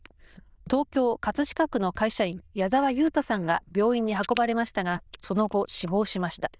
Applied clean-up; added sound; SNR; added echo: neural diffusion model UNIVERSE++.